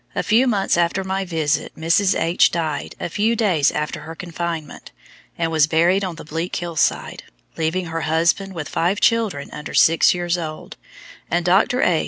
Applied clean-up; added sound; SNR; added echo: none; none; none; none.